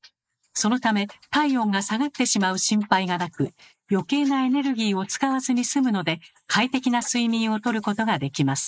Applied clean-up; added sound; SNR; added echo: neural mask model Resemble Enhance denoiser.